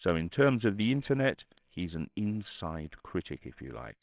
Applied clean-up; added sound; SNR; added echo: neural separator model SepFormer WHAMR!.